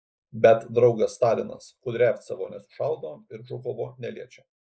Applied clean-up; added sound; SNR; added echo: neural mask model Resemble Enhance denoiser.